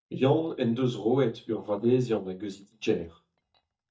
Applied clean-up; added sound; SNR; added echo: neural mask model DeepFilterNet 3.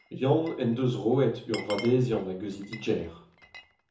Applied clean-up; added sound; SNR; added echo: none; Glass; 19 dB; reverberation time 0.6 s.